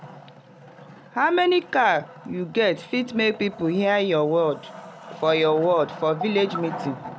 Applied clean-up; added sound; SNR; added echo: none; Wood; 16 dB; none.